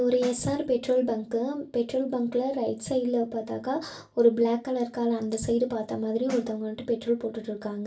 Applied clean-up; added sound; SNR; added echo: none; Snare drum; 18 dB; reverberation time 0.2 s.